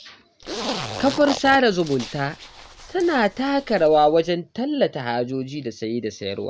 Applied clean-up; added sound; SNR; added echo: none; Zipper (clothing); 11 dB; none.